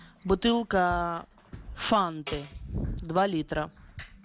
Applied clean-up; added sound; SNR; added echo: none; Tambourine; 18 dB; none.